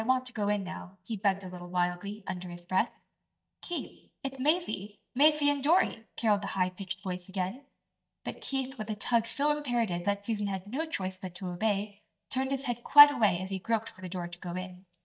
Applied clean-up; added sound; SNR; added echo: neural mask model DeepFilterNet 3.